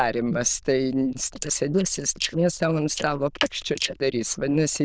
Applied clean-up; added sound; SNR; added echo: neural diffusion model UNIVERSE++.